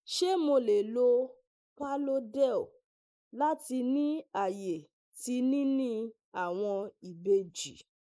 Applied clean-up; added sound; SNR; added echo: neural mask model Resemble Enhance denoiser.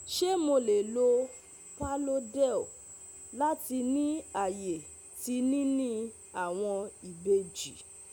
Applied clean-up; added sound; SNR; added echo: none; Drill; 18 dB; none.